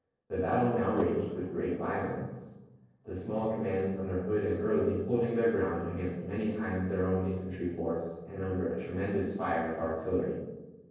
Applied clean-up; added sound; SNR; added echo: neural separator model SepFormer DNS4.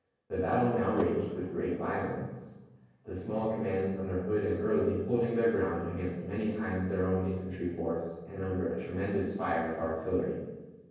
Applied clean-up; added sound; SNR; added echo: none; Car; 19 dB; reverberation time 1.3 s.